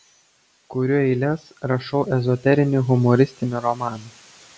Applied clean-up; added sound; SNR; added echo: none; none; none; none.